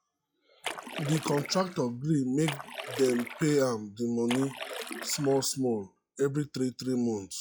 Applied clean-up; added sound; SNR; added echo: classical method log-MMSE.